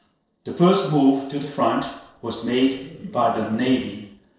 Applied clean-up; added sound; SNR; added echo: neural separator model SepFormer DNS4.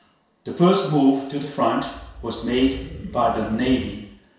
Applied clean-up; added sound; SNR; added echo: none; Animal; 16 dB; reverberation time 0.7 s.